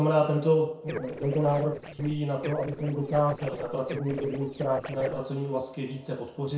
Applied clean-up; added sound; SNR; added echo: neural separator model SepFormer DNS4.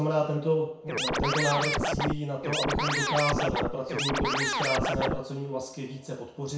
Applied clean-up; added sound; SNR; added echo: none; Scratching (performance technique); -2 dB; reverberation time 0.6 s.